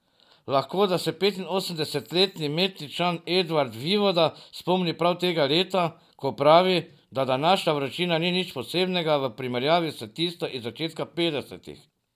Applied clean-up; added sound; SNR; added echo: none; none; none; none.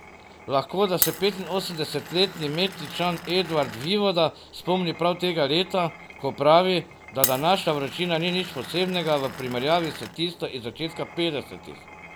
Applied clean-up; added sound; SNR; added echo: none; Glass; 11 dB; none.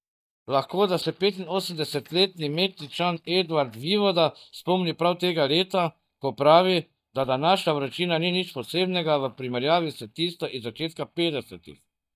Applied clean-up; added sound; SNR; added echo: neural mask model DeepFilterNet 3.